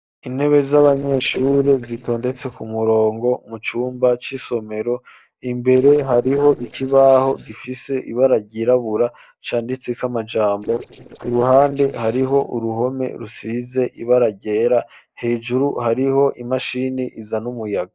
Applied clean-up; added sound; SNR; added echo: neural separator model SepFormer DNS4.